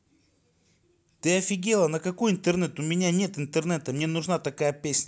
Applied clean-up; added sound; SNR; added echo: none; none; none; none.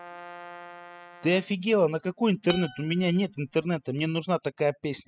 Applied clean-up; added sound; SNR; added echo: classical method spectral subtraction.